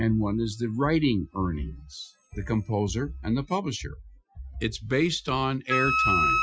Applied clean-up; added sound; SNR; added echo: classical method Wiener filter.